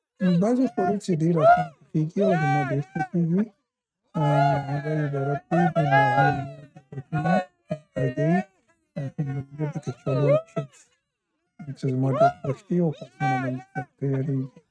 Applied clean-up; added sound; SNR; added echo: neural mask model RNNoise.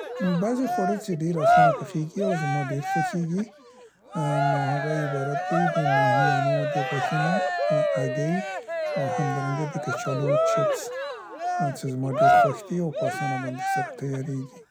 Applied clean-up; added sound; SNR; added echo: none; Cheering; -3 dB; none.